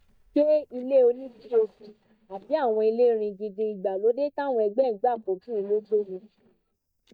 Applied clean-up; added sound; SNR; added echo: neural mask model DeepFilterNet 3.